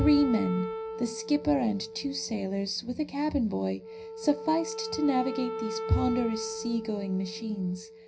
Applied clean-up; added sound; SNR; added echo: none; Wind instrument, woodwind instrument; 9 dB; reverberation time 0.4 s.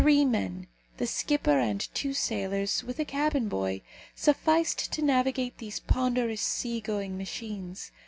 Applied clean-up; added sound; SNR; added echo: none; none; none; none.